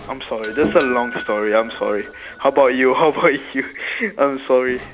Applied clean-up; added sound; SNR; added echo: none; Doorbell; 14 dB; none.